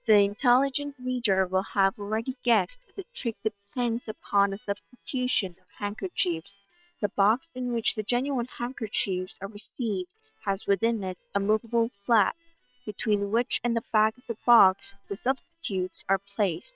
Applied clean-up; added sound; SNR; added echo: neural separator model SepFormer WHAM!.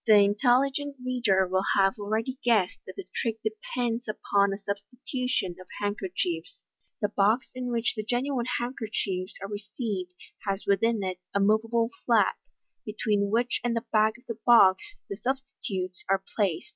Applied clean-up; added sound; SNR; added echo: none; none; none; none.